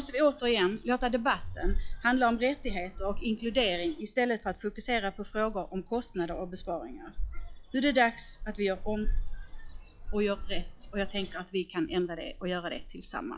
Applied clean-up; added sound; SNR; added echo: classical method log-MMSE.